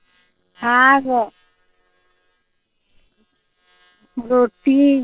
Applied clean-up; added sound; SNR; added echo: neural separator model SepFormer WHAM!.